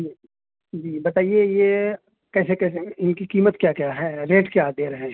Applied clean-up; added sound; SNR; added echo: none; none; none; none.